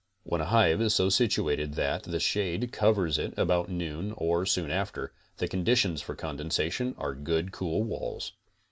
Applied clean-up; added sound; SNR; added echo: none; none; none; none.